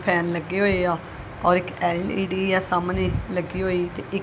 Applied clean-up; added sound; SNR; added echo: none; none; none; none.